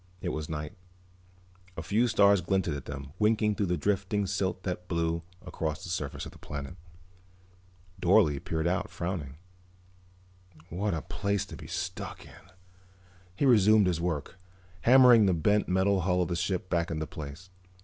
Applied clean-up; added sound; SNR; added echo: none; none; none; none.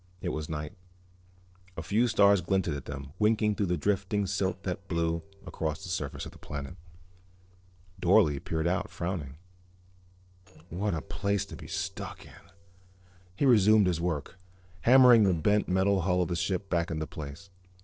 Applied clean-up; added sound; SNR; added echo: neural separator model SepFormer DNS4.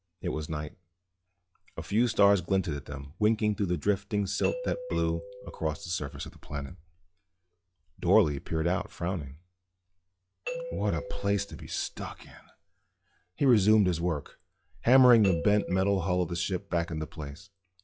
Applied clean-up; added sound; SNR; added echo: classical method log-MMSE.